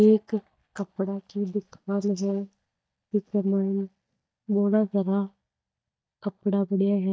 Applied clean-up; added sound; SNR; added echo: neural mask model DeepFilterNet 3.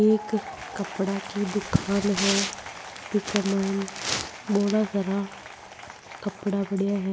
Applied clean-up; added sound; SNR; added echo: none; Applause / Crowd; 14 dB; none.